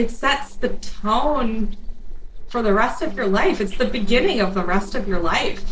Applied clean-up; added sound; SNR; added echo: neural separator model SepFormer DNS4.